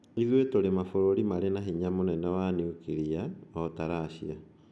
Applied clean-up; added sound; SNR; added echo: none; none; none; none.